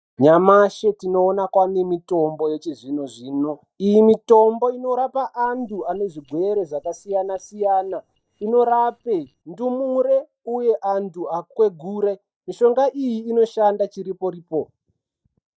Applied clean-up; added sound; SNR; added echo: neural mask model DeepFilterNet 3.